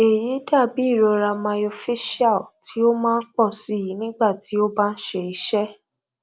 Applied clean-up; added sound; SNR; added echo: none; none; none; none.